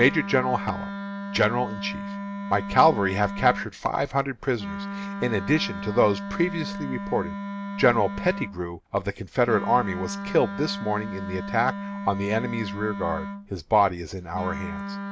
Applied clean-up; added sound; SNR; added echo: none; Wind instrument, woodwind instrument; 8 dB; none.